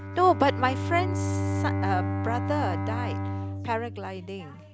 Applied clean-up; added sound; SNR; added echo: none; Bowed string instrument; 1 dB; none.